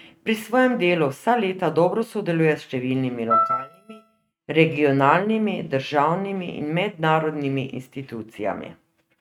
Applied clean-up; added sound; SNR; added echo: neural mask model RNNoise.